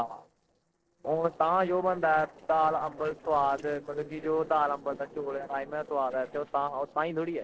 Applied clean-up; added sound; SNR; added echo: neural separator model SepFormer DNS4.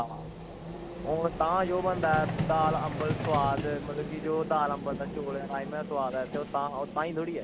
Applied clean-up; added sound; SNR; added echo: none; Vehicle; 5 dB; none.